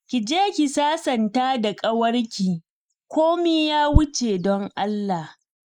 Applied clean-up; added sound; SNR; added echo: neural mask model Resemble Enhance denoiser.